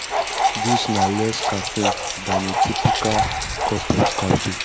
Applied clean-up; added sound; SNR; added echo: none; Bark + Rain; -2 dB; none.